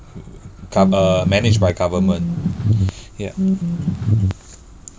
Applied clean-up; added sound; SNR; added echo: none; Bass guitar; -4 dB; none.